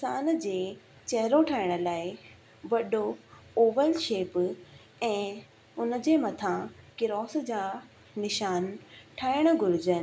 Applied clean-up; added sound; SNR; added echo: none; none; none; none.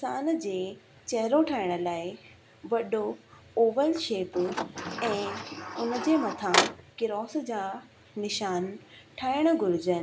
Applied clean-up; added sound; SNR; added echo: none; Sliding door; 2 dB; none.